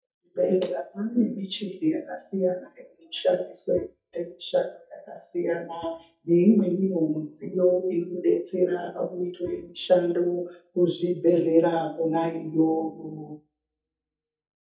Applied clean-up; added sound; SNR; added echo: neural mask model DeepFilterNet 3.